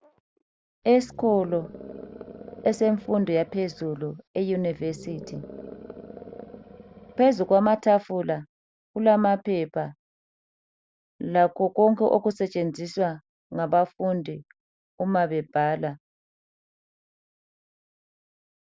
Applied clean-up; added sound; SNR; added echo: none; Animal; 17 dB; none.